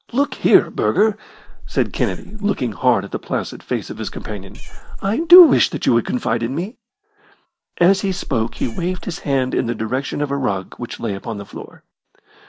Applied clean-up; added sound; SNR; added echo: none; Meow; 6 dB; none.